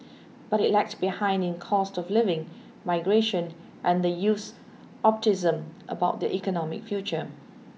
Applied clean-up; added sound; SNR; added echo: none; none; none; none.